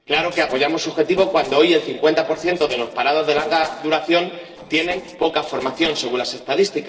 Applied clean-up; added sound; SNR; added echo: neural separator model SepFormer DNS4.